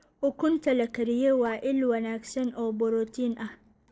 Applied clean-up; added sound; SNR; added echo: neural separator model SepFormer DNS4.